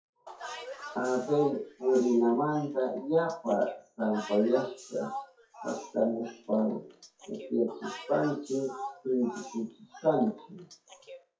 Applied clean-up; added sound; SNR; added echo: classical method WPE with log-MMSE.